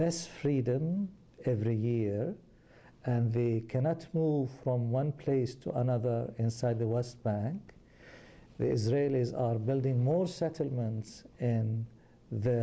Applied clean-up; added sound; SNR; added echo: none; none; none; none.